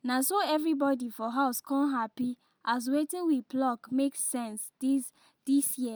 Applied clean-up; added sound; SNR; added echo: none; none; none; none.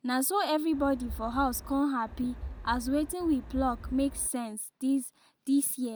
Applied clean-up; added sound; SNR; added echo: none; Wind; 11 dB; none.